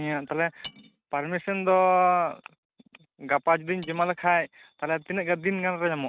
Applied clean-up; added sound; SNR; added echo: neural mask model RNNoise.